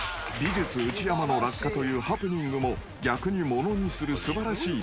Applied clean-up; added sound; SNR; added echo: none; none; none; none.